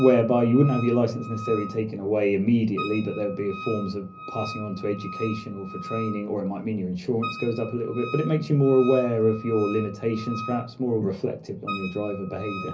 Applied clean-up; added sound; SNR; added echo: none; Wind instrument, woodwind instrument; 14 dB; reverberation time 0.5 s.